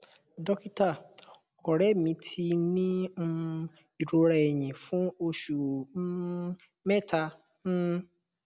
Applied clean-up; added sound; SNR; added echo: none; none; none; none.